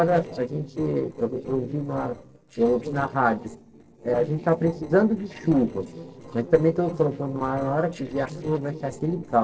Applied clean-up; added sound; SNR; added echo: neural separator model SepFormer DNS4.